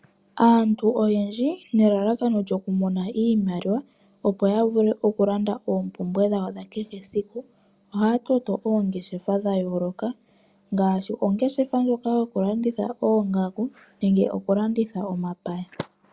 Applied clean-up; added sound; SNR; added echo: none; none; none; none.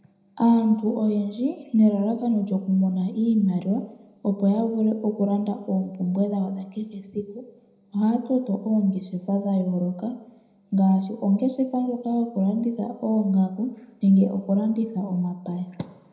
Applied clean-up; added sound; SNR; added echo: none; none; none; reverberation time 0.7 s.